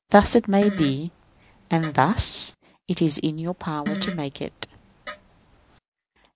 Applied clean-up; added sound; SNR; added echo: none; Fart; 12 dB; none.